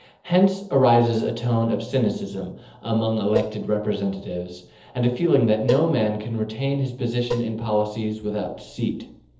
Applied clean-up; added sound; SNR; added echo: neural separator model SepFormer DNS4.